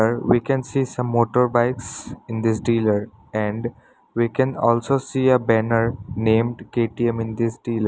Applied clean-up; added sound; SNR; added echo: none; none; none; none.